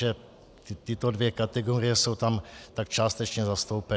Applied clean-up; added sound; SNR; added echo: none; none; none; none.